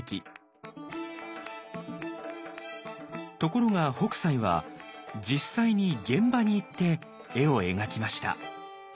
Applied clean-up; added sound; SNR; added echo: none; none; none; none.